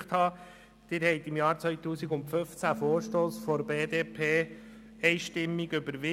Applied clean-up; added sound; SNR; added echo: none; Bass guitar; 16 dB; none.